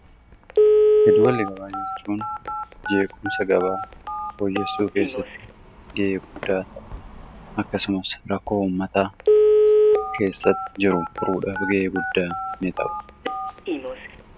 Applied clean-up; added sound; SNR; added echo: none; Telephone; -3 dB; none.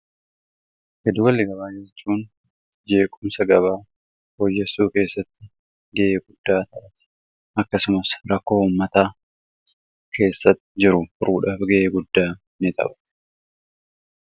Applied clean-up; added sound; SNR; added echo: none; none; none; none.